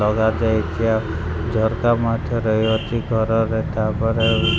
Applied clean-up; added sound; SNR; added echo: none; none; none; none.